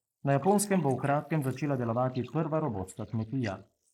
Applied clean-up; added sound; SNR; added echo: neural mask model Resemble Enhance denoiser.